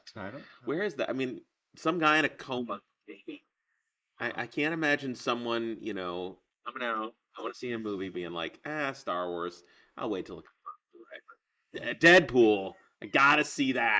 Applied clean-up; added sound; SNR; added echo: neural mask model Resemble Enhance denoiser.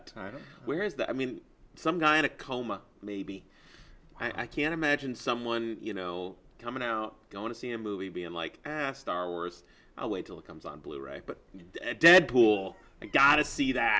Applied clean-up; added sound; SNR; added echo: none; none; none; none.